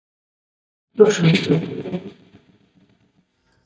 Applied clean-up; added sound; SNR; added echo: neural mask model DeepFilterNet 3.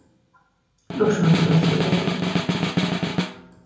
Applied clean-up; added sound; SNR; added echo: none; Snare drum; 1 dB; reverberation time 0.9 s.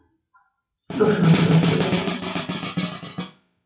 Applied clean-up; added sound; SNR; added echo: classical method WPE with log-MMSE.